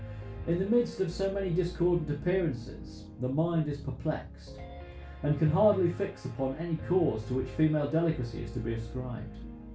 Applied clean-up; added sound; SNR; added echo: none; Piano; 12 dB; reverberation time 0.2 s.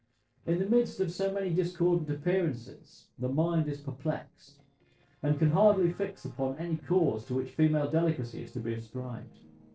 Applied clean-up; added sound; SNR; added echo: neural separator model SepFormer DNS4.